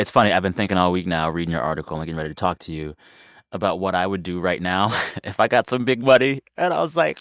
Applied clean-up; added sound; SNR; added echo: neural mask model DeepFilterNet 3.